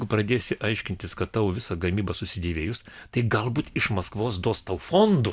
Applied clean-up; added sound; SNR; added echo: none; none; none; none.